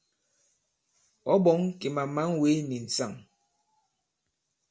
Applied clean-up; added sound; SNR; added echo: none; none; none; none.